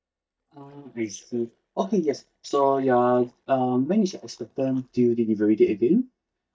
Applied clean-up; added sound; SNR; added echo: neural mask model DeepFilterNet 3.